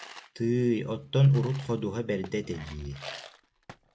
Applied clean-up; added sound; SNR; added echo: none; Coin (dropping); 19 dB; none.